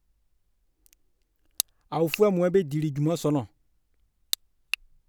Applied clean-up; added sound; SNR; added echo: none; none; none; none.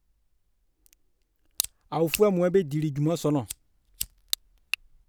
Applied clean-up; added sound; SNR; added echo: none; Fire; 14 dB; none.